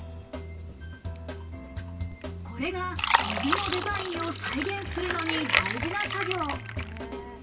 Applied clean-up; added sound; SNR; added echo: none; Fill (with liquid); 0 dB; reverberation time 0.2 s.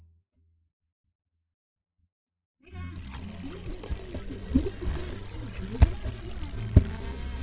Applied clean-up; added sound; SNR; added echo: neural mask model DeepFilterNet 3.